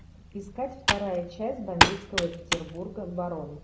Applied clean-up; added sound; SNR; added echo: none; Computer keyboard; -5 dB; none.